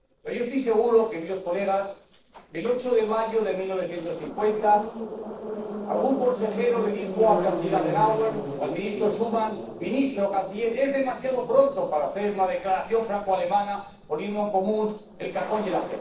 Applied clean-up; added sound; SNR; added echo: neural separator model SepFormer DNS4.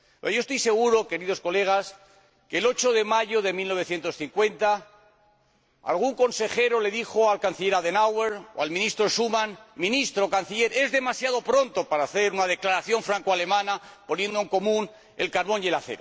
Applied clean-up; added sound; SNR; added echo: none; none; none; none.